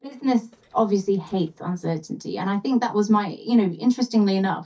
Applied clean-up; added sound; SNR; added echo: neural mask model DeepFilterNet 3.